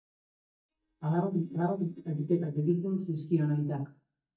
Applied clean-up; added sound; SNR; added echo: neural mask model DeepFilterNet 3.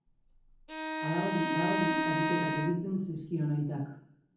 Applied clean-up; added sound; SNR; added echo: none; Bowed string instrument; 1 dB; reverberation time 0.7 s.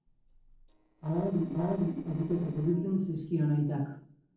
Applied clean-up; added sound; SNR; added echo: neural separator model SepFormer DNS4.